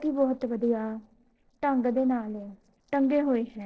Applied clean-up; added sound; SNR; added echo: neural separator model SepFormer DNS4.